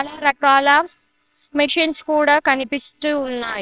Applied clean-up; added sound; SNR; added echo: neural separator model SepFormer WHAMR!.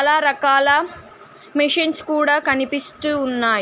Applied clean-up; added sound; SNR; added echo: none; none; none; none.